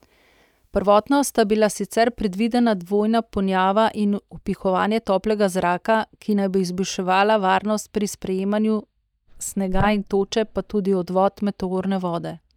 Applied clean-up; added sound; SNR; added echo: neural mask model DeepFilterNet 3.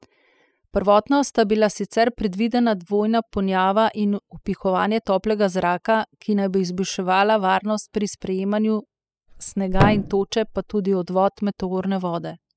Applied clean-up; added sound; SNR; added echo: classical method spectral subtraction.